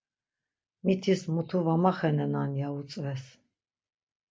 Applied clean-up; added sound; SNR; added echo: none; none; none; none.